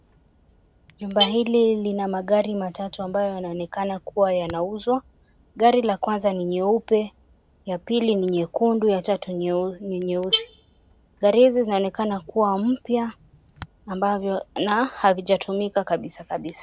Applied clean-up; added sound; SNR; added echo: none; Alarm / Car; 15 dB; none.